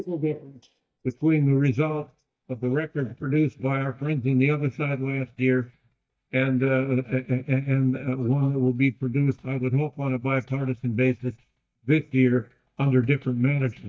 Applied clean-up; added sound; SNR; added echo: neural mask model DeepFilterNet 3.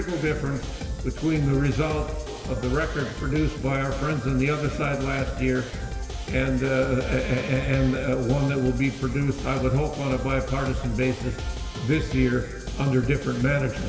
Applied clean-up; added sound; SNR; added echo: none; Drum kit; 7 dB; reverberation time 2.3 s.